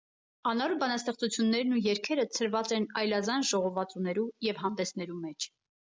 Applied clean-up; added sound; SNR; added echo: none; none; none; none.